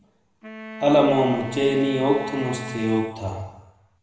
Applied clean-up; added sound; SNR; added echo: none; Wind instrument, woodwind instrument; 14 dB; reverberation time 1.0 s.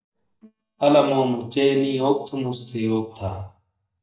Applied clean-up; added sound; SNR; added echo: neural mask model DeepFilterNet 3.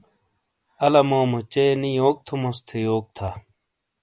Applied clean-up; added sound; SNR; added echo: none; none; none; none.